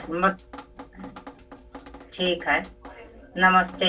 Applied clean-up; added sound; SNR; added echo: none; Drip; 18 dB; reverberation time 0.1 s.